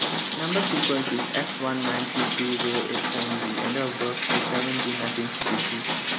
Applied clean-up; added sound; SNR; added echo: none; Rain; -2 dB; none.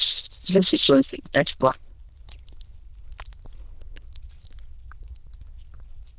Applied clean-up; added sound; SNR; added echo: neural diffusion model UNIVERSE++.